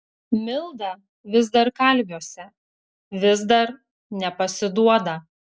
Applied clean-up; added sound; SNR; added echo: none; none; none; none.